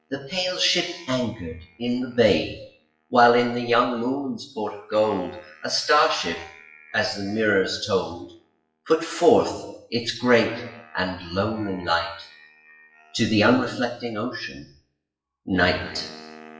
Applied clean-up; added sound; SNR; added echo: classical method WPE with log-MMSE.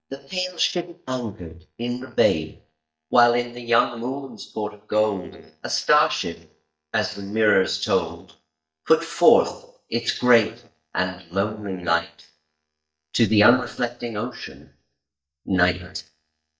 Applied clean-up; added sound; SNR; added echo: neural mask model DeepFilterNet 3.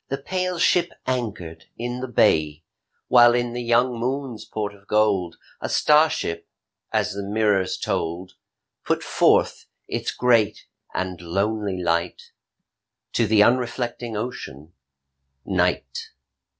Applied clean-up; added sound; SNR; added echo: none; none; none; none.